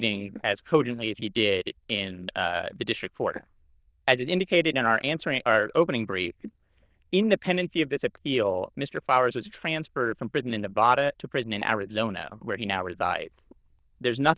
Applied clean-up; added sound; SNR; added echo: neural diffusion model UNIVERSE++.